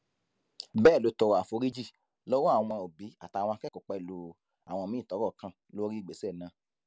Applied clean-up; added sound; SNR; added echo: none; none; none; none.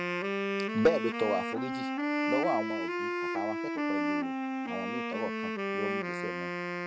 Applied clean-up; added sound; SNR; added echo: none; Wind instrument, woodwind instrument; -2 dB; none.